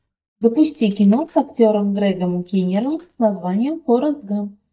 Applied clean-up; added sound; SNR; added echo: neural mask model DeepFilterNet 3.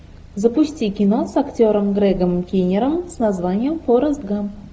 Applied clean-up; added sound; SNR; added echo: none; none; none; none.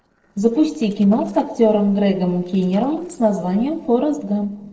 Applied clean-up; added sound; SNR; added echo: neural separator model SepFormer DNS4.